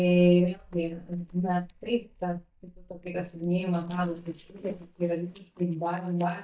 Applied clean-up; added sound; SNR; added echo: neural mask model DeepFilterNet 3.